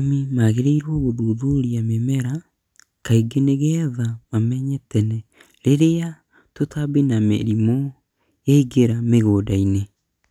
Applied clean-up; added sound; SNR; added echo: none; none; none; none.